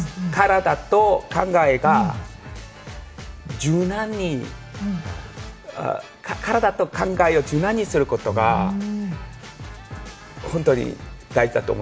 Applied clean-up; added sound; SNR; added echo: none; none; none; none.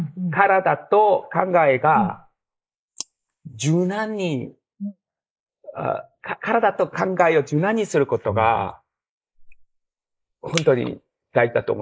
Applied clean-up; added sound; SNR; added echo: neural mask model Resemble Enhance denoiser.